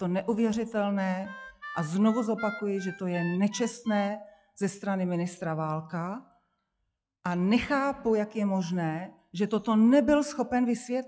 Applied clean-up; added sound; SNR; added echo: classical method log-MMSE.